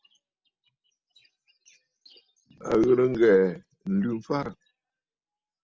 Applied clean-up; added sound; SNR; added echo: none; none; none; none.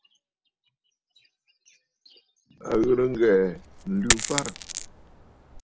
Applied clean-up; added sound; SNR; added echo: none; Coin (dropping); 3 dB; none.